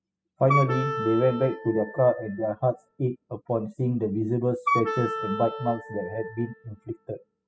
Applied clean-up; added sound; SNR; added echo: classical method spectral subtraction.